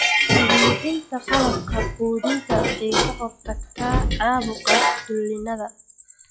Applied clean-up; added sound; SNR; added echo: classical method log-MMSE.